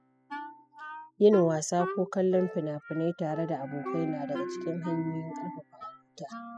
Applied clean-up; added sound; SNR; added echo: classical method spectral subtraction.